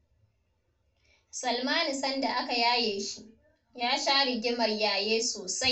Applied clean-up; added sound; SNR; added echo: none; none; none; reverberation time 0.2 s.